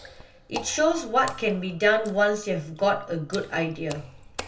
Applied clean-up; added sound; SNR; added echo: none; Water / Splash, splatter; 17 dB; reverberation time 0.2 s.